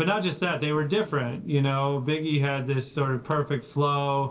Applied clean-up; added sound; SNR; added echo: neural separator model SepFormer DNS4.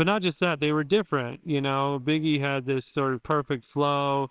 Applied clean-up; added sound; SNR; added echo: neural separator model SepFormer WHAMR!.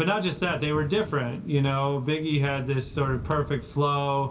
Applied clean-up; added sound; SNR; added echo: none; Thunder / Rain; 15 dB; reverberation time 0.2 s.